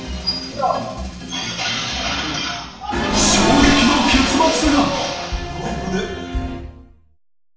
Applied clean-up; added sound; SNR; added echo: none; none; none; reverberation time 0.9 s.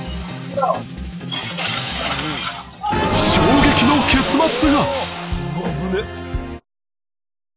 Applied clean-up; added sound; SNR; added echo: none; none; none; none.